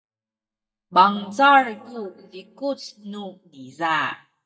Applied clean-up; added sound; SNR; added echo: neural mask model DeepFilterNet 3.